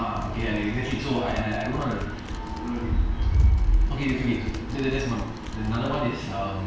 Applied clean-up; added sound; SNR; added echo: none; Typing; 12 dB; reverberation time 0.7 s.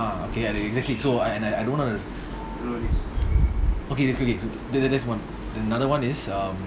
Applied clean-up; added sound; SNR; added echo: none; none; none; none.